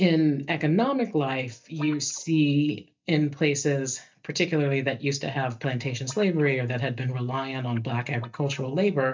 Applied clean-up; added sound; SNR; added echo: neural mask model DeepFilterNet 3.